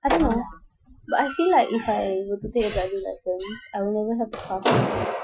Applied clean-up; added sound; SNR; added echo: classical method Wiener filter.